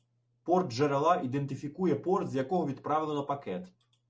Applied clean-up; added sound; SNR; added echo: none; none; none; none.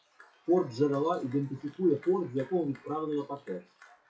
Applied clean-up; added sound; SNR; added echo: classical method WPE with log-MMSE.